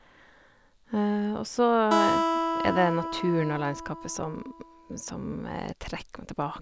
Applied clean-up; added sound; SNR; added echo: none; Acoustic guitar; 1 dB; none.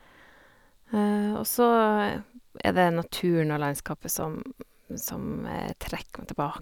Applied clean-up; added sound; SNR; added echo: none; none; none; none.